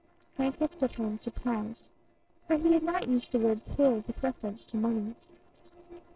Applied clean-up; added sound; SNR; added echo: neural separator model SepFormer DNS4.